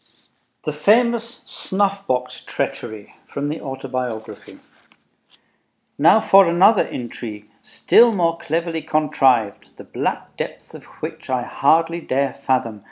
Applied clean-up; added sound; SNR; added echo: none; none; none; none.